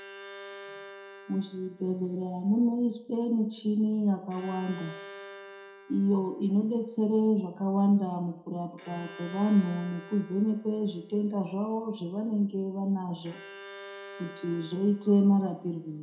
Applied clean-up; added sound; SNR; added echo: none; Bowed string instrument; 19 dB; reverberation time 0.5 s.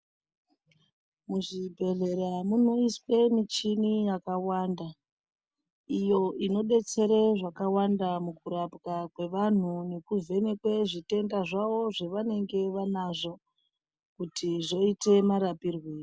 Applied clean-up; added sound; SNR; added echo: none; none; none; none.